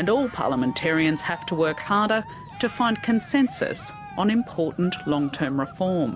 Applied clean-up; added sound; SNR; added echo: none; Cheering; 17 dB; none.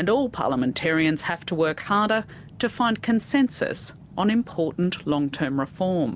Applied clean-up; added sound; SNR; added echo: none; none; none; none.